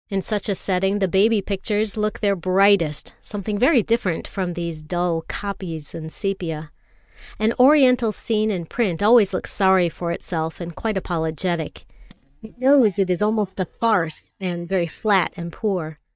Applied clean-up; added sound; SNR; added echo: neural mask model DeepFilterNet 3.